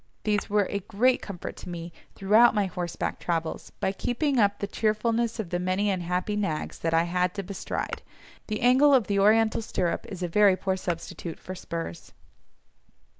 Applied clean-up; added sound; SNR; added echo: neural mask model Resemble Enhance denoiser.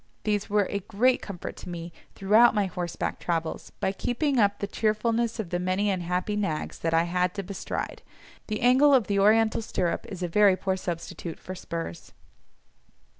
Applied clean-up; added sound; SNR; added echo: none; none; none; none.